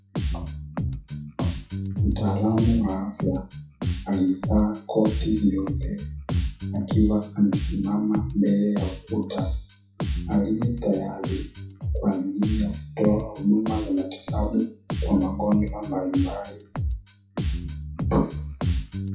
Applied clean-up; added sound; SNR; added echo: classical method WPE with log-MMSE.